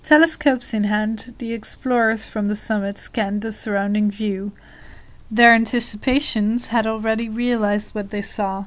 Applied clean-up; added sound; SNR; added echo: none; none; none; none.